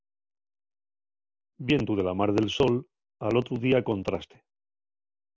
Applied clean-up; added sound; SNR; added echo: none; none; none; none.